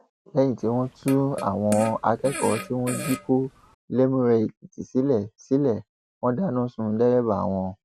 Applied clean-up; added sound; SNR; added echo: none; Fart; 12 dB; none.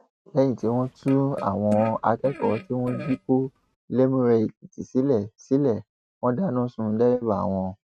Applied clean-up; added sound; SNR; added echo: neural mask model RNNoise.